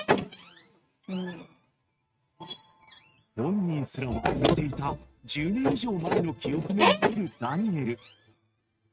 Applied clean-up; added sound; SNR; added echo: neural mask model RNNoise.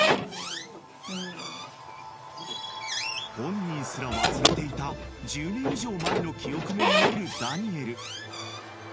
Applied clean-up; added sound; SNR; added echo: none; Squeak / Slam; -4 dB; none.